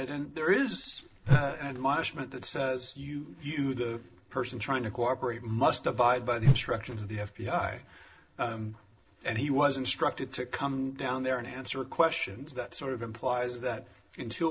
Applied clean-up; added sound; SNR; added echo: neural separator model SepFormer DNS4.